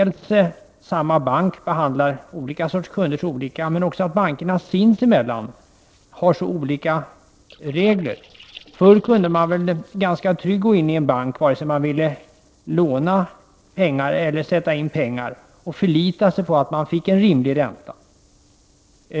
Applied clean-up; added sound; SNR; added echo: neural separator model SepFormer DNS4.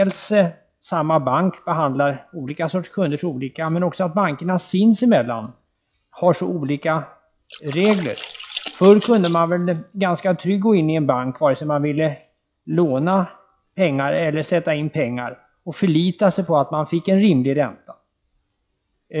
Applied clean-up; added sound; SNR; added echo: classical method log-MMSE.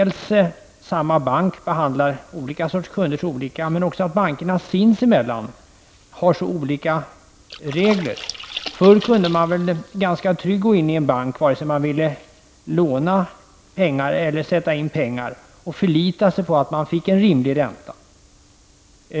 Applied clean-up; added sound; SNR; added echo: none; Splash, splatter; 15 dB; none.